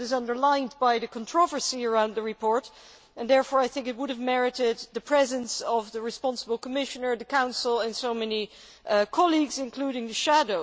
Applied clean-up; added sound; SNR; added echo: none; none; none; none.